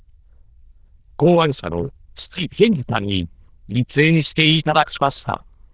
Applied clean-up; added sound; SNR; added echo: neural diffusion model UNIVERSE++.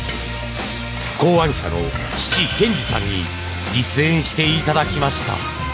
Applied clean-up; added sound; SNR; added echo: none; Hi-hat; 12 dB; none.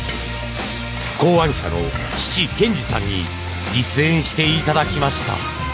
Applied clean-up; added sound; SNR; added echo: none; none; none; none.